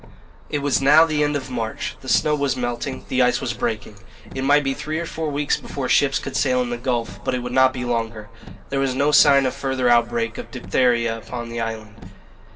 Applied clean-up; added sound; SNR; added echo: none; Car; 17 dB; reverberation time 1.1 s.